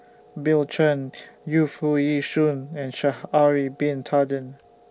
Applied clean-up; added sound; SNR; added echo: none; none; none; none.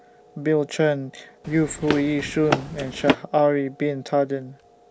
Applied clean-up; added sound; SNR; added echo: none; Run; 3 dB; none.